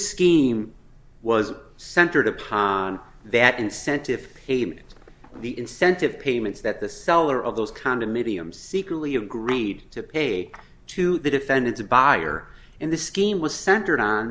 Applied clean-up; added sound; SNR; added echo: none; none; none; none.